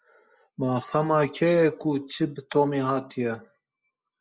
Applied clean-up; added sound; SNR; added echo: none; none; none; none.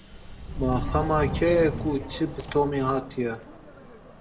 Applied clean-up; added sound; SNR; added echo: none; Subway, metro, underground; 7 dB; reverberation time 1.0 s.